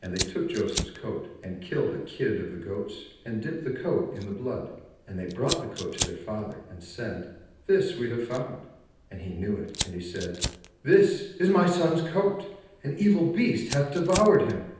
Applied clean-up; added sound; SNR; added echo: none; Fire; 12 dB; reverberation time 0.9 s.